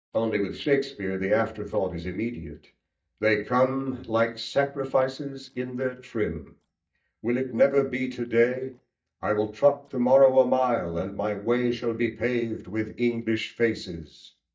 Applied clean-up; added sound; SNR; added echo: neural mask model DeepFilterNet 3.